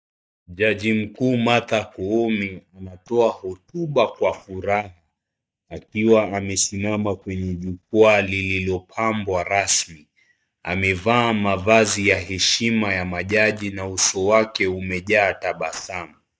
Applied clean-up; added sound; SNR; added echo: neural mask model DeepFilterNet 3.